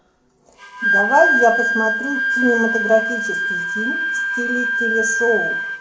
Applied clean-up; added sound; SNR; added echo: none; Wind instrument, woodwind instrument; -1 dB; reverberation time 0.6 s.